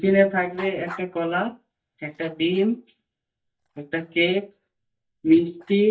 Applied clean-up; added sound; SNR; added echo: neural mask model DeepFilterNet 3.